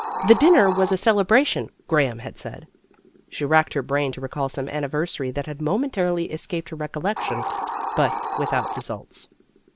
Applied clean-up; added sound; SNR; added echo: none; Hiss; 9 dB; none.